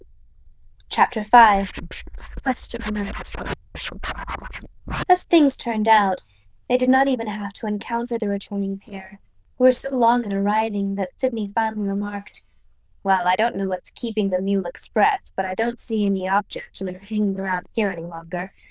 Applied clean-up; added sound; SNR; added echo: neural diffusion model UNIVERSE++.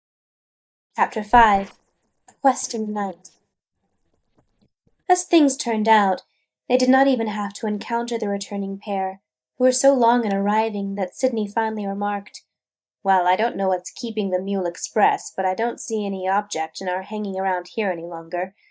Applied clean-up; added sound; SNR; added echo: neural mask model DeepFilterNet 3.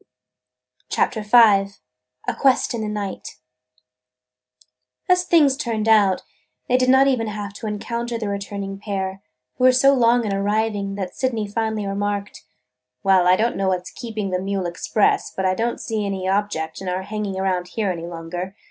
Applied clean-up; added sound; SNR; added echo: none; none; none; none.